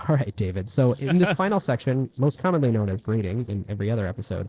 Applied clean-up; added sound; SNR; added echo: neural separator model SepFormer DNS4.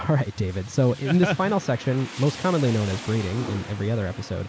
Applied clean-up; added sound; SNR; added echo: none; Rain; 15 dB; none.